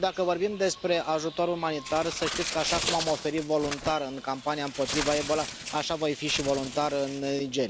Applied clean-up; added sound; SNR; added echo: none; Bird; 8 dB; none.